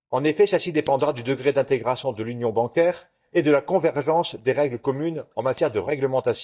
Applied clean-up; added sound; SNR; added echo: neural mask model DeepFilterNet 3.